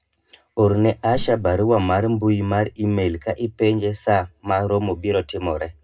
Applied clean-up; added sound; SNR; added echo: none; Whoosh, swoosh, swish; 14 dB; reverberation time 0.2 s.